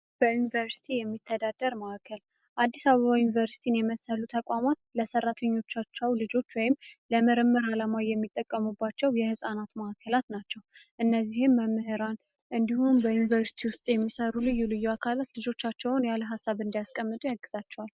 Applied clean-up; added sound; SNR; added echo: neural mask model Resemble Enhance denoiser.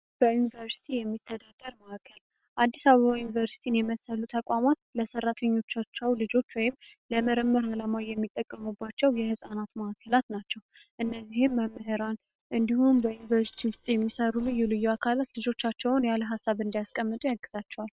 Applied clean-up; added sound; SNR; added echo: neural separator model SepFormer WHAM!.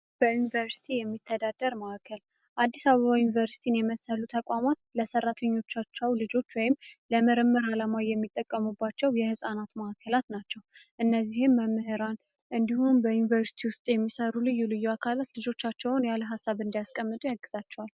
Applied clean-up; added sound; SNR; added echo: none; none; none; none.